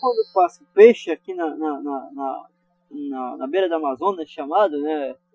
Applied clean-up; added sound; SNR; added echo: classical method Wiener filter.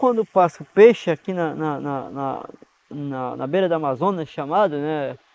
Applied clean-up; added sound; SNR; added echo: neural mask model Resemble Enhance denoiser.